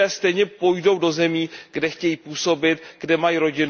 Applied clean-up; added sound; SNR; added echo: none; none; none; none.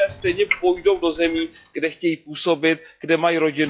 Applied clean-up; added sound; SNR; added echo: classical method log-MMSE.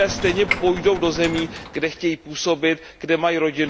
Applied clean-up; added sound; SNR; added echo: none; Gunshot, gunfire + Sliding door / Train; 10 dB; none.